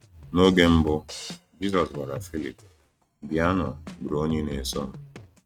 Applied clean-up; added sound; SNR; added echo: neural mask model RNNoise.